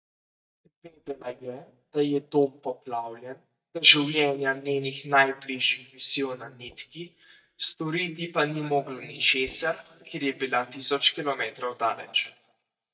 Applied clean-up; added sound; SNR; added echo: neural mask model DeepFilterNet 3.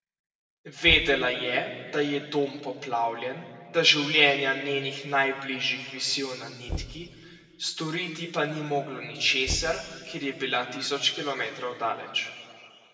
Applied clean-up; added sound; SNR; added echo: none; Knock; 14 dB; reverberation time 2.0 s.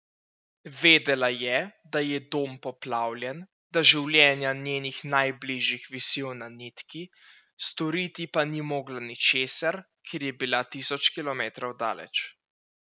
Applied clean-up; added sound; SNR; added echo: none; none; none; none.